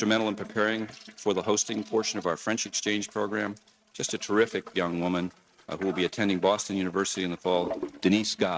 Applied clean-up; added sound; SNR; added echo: neural mask model RNNoise.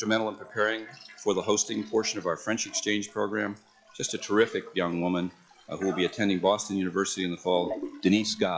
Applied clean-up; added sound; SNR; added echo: classical method log-MMSE.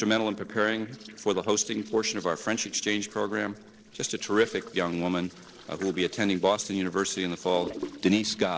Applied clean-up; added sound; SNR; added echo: neural separator model SepFormer DNS4.